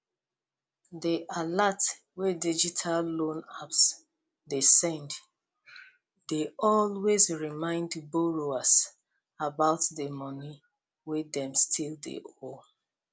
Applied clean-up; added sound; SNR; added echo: none; none; none; none.